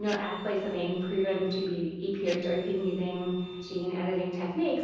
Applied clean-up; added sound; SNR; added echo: none; Printer; 17 dB; reverberation time 1.1 s.